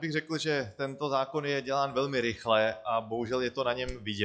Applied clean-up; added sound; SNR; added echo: classical method log-MMSE.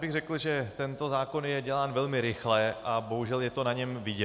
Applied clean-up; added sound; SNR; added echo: none; none; none; none.